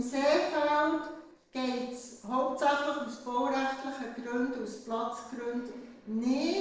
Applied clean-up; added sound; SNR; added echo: neural separator model SepFormer DNS4.